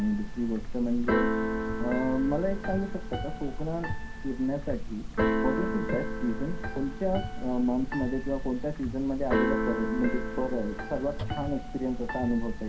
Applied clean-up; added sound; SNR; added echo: none; Keyboard (musical); 0 dB; reverberation time 0.3 s.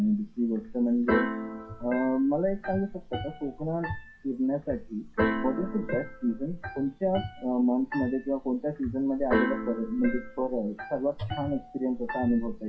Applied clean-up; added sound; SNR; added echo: classical method WPE with log-MMSE.